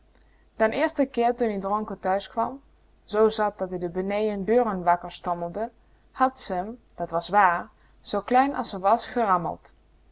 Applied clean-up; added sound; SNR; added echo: none; none; none; none.